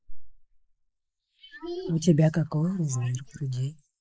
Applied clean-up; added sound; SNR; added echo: neural mask model Resemble Enhance denoiser.